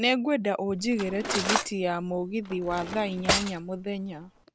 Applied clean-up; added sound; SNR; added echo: none; Cutlery, silverware; 4 dB; none.